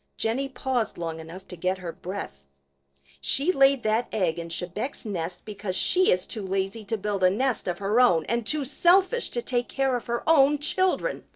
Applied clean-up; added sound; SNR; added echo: neural separator model SepFormer DNS4.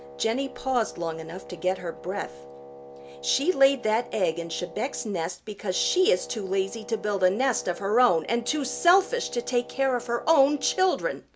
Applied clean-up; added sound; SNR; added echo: none; Wind instrument, woodwind instrument; 17 dB; none.